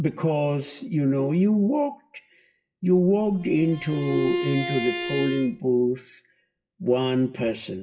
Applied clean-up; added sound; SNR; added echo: classical method WPE with log-MMSE.